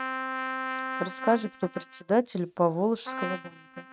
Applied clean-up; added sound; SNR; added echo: neural mask model RNNoise.